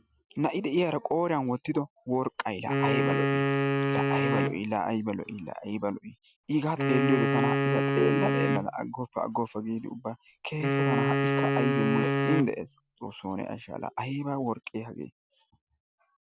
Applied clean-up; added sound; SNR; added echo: none; Wind instrument, woodwind instrument; -3 dB; none.